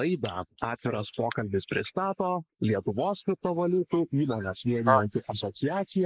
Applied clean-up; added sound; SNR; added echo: neural mask model Resemble Enhance denoiser.